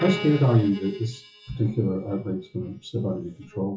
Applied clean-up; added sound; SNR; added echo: classical method WPE with log-MMSE.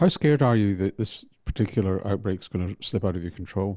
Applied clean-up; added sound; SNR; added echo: none; none; none; none.